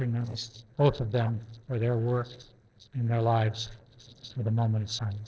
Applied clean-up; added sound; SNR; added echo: neural separator model SepFormer DNS4.